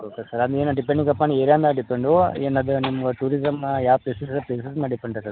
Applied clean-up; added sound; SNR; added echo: none; none; none; none.